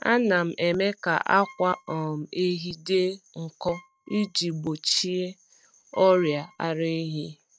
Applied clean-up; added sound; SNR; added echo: neural mask model RNNoise.